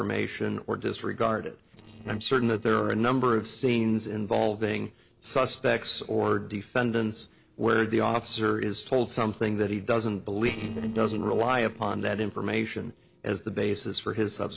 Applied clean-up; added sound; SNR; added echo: neural separator model SepFormer DNS4.